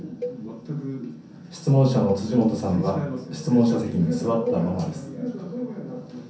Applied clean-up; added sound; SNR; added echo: none; Cowbell; 16 dB; reverberation time 0.6 s.